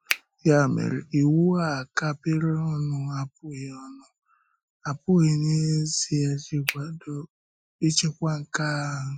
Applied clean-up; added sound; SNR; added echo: classical method Wiener filter.